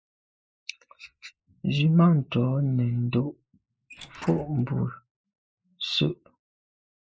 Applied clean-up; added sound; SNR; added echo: neural mask model Resemble Enhance denoiser.